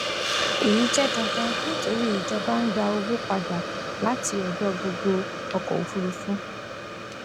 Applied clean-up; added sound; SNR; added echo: none; Hiss; 2 dB; none.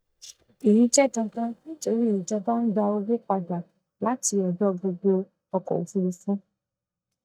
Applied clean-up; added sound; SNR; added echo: neural mask model DeepFilterNet 3.